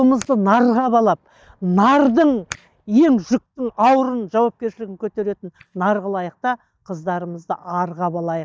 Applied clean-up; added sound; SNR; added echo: neural mask model DeepFilterNet 3.